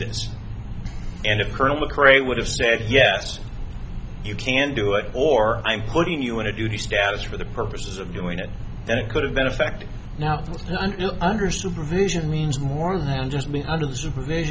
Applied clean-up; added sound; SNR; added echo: none; none; none; none.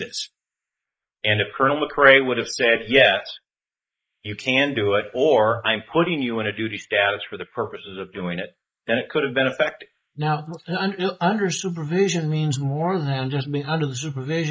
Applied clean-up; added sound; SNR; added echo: neural mask model Resemble Enhance denoiser.